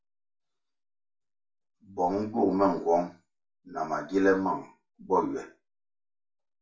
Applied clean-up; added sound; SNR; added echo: none; none; none; reverberation time 0.3 s.